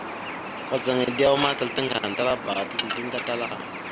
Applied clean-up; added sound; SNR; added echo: none; Dishes, pots, and pans / Glass + Bird; 6 dB; none.